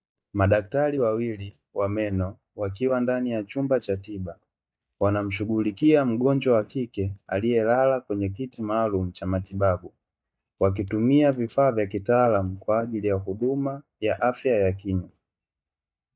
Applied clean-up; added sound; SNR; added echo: neural mask model DeepFilterNet 3.